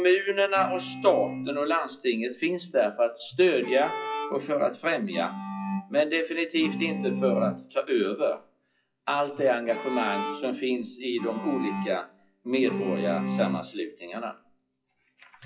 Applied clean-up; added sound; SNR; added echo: classical method WPE with log-MMSE.